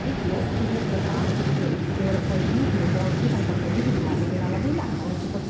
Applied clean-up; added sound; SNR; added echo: none; Vehicle; -5 dB; reverberation time 0.6 s.